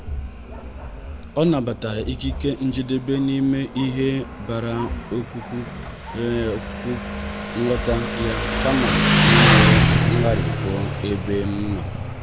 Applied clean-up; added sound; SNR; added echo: none; Motorcycle; -2 dB; none.